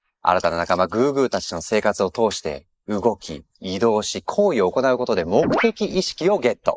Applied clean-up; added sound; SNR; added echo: neural mask model Resemble Enhance denoiser.